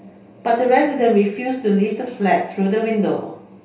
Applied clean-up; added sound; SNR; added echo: none; none; none; reverberation time 0.3 s.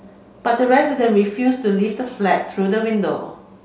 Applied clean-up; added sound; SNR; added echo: none; none; none; none.